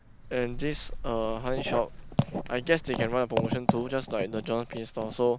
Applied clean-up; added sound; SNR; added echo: none; Bird; 11 dB; none.